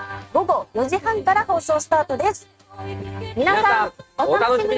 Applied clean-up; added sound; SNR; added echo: neural mask model RNNoise.